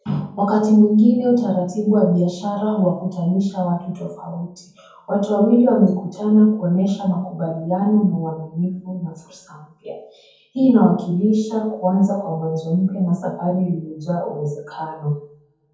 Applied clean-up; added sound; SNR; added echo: none; none; none; reverberation time 0.6 s.